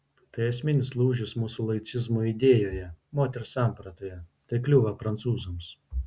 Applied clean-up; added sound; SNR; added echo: none; none; none; none.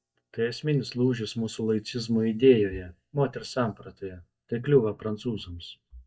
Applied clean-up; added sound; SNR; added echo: neural mask model DeepFilterNet 3.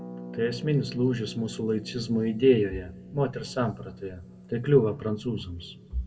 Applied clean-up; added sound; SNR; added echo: none; Harp; 16 dB; reverberation time 1.3 s.